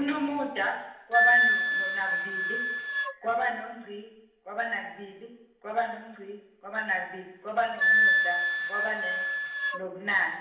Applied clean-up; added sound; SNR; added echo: none; Wind instrument, woodwind instrument; -3 dB; reverberation time 0.8 s.